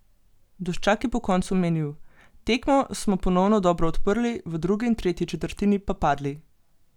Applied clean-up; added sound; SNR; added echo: none; none; none; none.